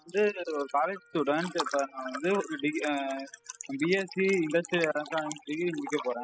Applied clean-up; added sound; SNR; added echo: classical method spectral subtraction.